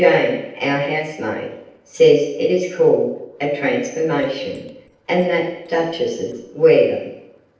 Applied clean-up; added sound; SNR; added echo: neural separator model SepFormer DNS4.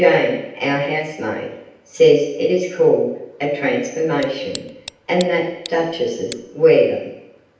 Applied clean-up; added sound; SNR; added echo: none; Tick; 19 dB; reverberation time 0.9 s.